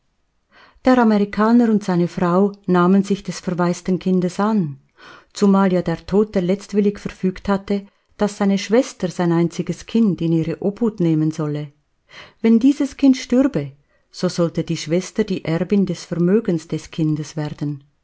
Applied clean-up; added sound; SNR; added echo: none; none; none; none.